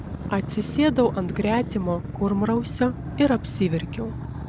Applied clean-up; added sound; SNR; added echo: none; Motorcycle; 8 dB; none.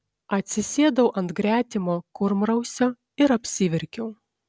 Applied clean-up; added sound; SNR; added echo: none; none; none; none.